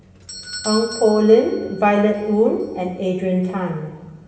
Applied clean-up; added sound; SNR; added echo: none; Doorbell; 17 dB; reverberation time 1.2 s.